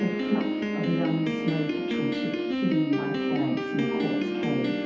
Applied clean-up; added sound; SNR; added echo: none; Piano; -2 dB; reverberation time 0.6 s.